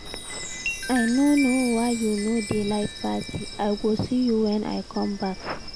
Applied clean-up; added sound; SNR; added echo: none; Chime + Insect; 8 dB; none.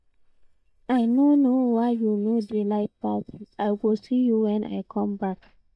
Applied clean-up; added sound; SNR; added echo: neural mask model DeepFilterNet 3.